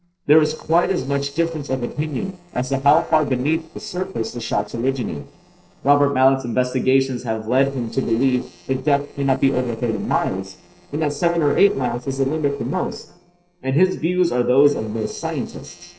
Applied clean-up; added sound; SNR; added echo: neural separator model SepFormer DNS4.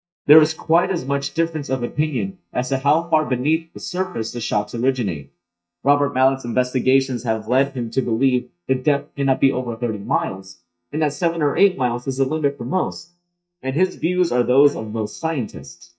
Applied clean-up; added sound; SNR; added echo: neural mask model DeepFilterNet 3.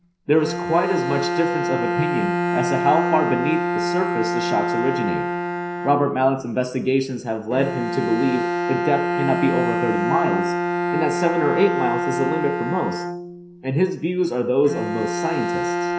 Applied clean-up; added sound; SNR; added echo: none; Bowed string instrument; 1 dB; reverberation time 0.5 s.